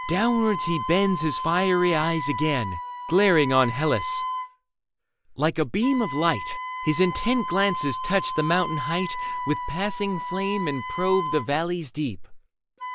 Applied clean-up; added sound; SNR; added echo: none; Wind instrument, woodwind instrument; 7 dB; none.